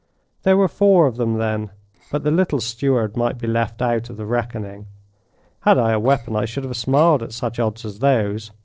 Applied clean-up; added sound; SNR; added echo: neural separator model SepFormer DNS4.